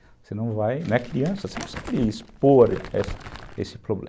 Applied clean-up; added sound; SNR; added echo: none; Crumpling, crinkling; 15 dB; none.